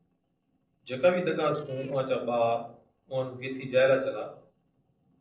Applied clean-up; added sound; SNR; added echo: neural separator model SepFormer DNS4.